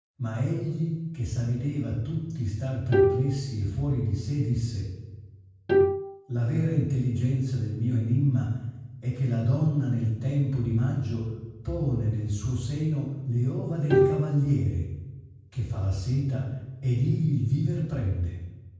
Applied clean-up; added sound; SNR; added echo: none; Bowed string instrument; 3 dB; reverberation time 1.2 s.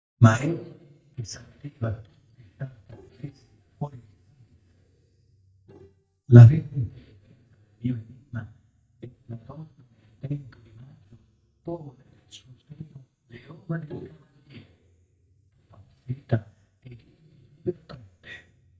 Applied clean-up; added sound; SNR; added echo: neural mask model DeepFilterNet 3.